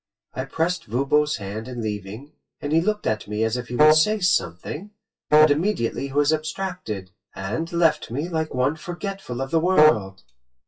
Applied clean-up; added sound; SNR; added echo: classical method WPE with log-MMSE.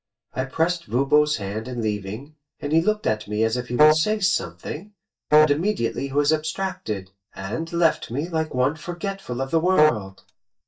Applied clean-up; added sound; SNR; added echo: neural mask model DeepFilterNet 3.